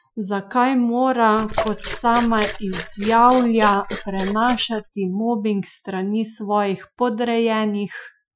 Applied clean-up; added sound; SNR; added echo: classical method Wiener filter.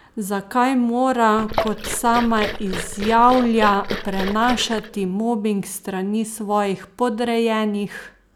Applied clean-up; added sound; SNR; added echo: none; Liquid; 7 dB; none.